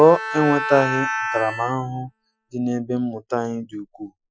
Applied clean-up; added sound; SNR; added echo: classical method Wiener filter.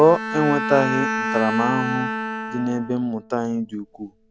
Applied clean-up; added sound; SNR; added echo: none; Bowed string instrument; 5 dB; none.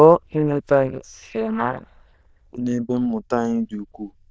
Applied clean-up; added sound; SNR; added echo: neural diffusion model UNIVERSE++.